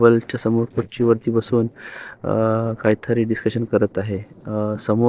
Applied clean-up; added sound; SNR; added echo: neural separator model SepFormer DNS4.